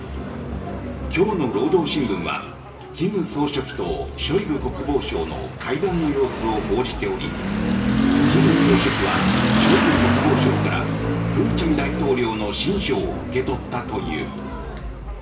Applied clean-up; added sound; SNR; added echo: none; Motorcycle / Accelerating, revving, vroom; 0 dB; reverberation time 1.0 s.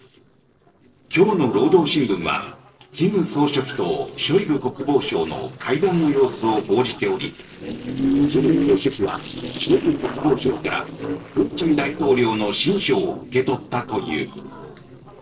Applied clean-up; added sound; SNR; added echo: neural separator model SepFormer DNS4.